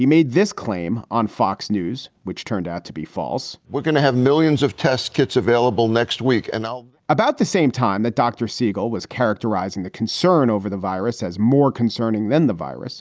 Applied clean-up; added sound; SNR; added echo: none; none; none; none.